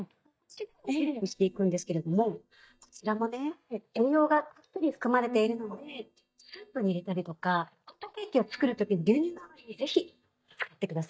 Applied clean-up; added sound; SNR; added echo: neural mask model DeepFilterNet 3.